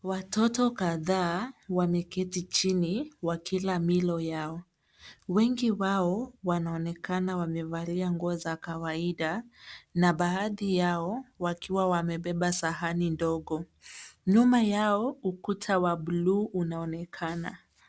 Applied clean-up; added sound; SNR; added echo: none; none; none; none.